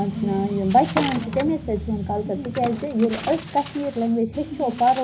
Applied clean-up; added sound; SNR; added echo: none; Bird; 13 dB; reverberation time 0.5 s.